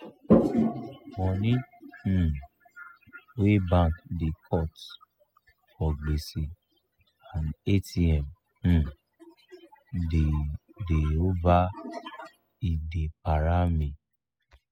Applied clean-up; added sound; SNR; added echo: classical method spectral subtraction.